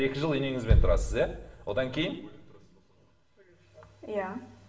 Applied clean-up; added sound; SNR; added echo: none; Bass drum; -2 dB; reverberation time 0.8 s.